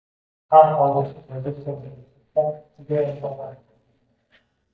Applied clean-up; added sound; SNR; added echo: neural mask model DeepFilterNet 3.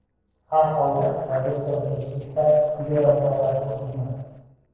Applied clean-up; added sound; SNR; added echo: neural separator model SepFormer DNS4.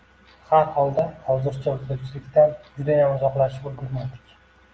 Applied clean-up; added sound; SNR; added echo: none; none; none; none.